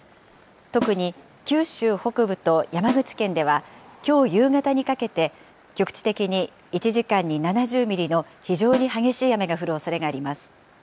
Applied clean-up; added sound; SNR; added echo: none; Snare drum; 12 dB; none.